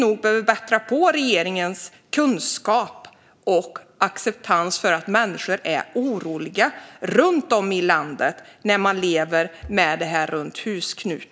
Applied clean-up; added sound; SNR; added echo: none; none; none; none.